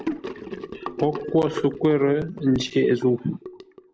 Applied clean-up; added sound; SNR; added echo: none; Sink (filling or washing) / Gurgling; 12 dB; none.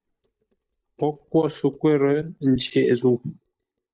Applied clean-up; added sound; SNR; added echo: neural mask model DeepFilterNet 3.